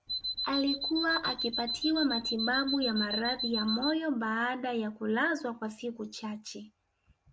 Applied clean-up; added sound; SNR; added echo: none; Alarm; 3 dB; none.